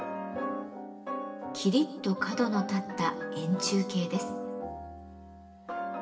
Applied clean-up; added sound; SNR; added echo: none; none; none; reverberation time 0.8 s.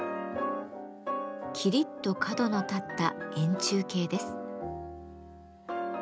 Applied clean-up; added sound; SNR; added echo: none; none; none; none.